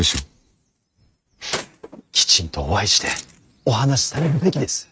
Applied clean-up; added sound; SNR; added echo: neural mask model RNNoise.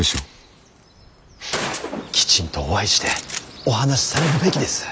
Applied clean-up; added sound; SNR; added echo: none; Gunshot, gunfire; 9 dB; none.